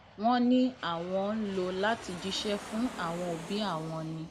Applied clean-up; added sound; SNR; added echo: none; Aircraft; 14 dB; none.